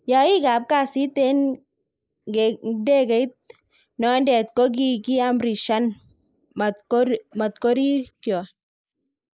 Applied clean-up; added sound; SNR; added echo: neural mask model Resemble Enhance denoiser.